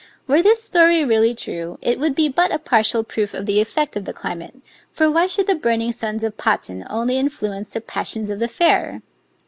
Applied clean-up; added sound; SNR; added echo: none; none; none; none.